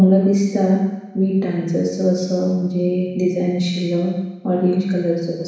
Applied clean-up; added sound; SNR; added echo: none; none; none; reverberation time 1.1 s.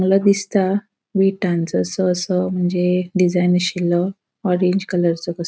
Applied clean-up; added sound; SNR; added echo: none; none; none; none.